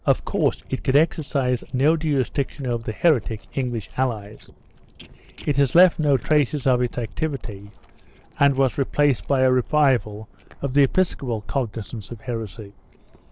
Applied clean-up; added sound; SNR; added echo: neural separator model SepFormer DNS4.